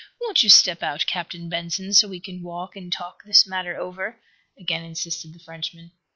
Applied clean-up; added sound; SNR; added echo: none; none; none; none.